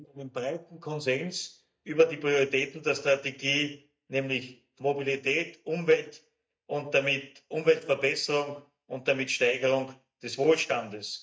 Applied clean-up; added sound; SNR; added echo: neural mask model DeepFilterNet 3.